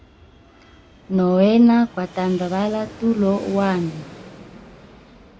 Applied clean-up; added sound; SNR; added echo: none; Fixed-wing aircraft, airplane; 19 dB; none.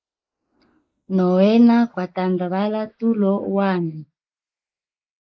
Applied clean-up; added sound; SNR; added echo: neural mask model Resemble Enhance denoiser.